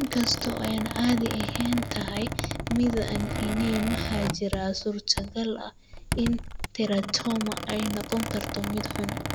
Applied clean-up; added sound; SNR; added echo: none; Squeak; 4 dB; none.